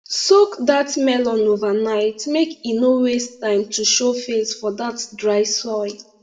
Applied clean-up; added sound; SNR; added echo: none; none; none; reverberation time 0.4 s.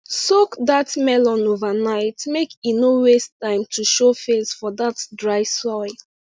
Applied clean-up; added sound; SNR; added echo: none; none; none; none.